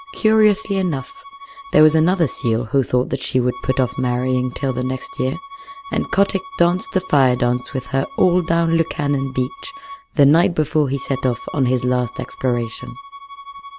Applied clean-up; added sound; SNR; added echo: none; Bowed string instrument; 18 dB; none.